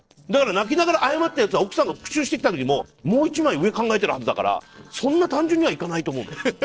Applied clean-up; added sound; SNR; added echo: neural separator model SepFormer DNS4.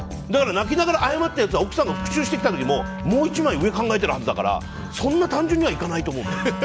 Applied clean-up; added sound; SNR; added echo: none; Wind instrument, woodwind instrument; 12 dB; none.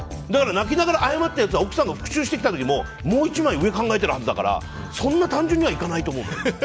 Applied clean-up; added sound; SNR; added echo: none; none; none; none.